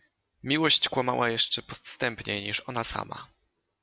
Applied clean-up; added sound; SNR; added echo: none; none; none; none.